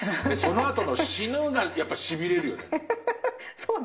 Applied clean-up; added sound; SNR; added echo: none; Tabla; 16 dB; reverberation time 0.6 s.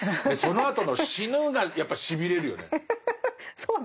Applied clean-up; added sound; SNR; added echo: none; none; none; none.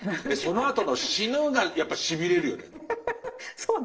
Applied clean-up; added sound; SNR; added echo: neural separator model SepFormer DNS4.